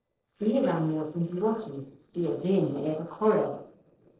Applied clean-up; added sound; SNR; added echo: neural separator model SepFormer DNS4.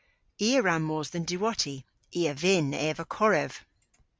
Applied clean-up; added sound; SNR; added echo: none; none; none; none.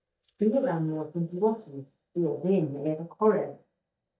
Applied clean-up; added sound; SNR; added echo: neural mask model DeepFilterNet 3.